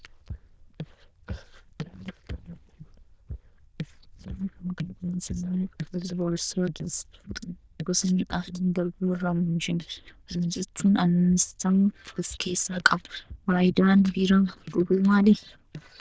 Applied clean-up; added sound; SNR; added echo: neural diffusion model UNIVERSE++.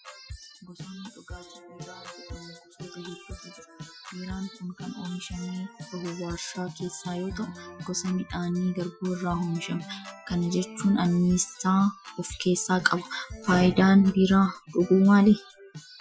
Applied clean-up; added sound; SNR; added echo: classical method Wiener filter.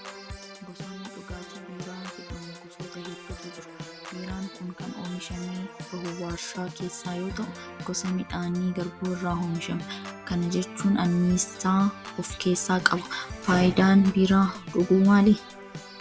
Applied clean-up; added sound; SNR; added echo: none; Organ; 14 dB; none.